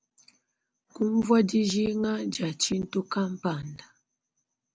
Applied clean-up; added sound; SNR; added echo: none; none; none; none.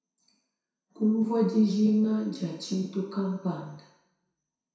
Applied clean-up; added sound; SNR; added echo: none; none; none; reverberation time 0.7 s.